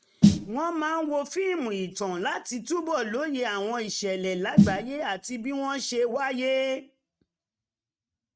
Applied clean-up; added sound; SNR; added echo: neural mask model RNNoise.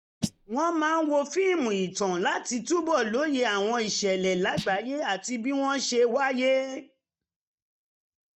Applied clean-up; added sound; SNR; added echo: neural mask model DeepFilterNet 3.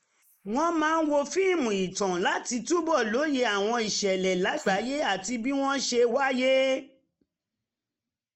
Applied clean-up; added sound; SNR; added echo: neural mask model Resemble Enhance denoiser.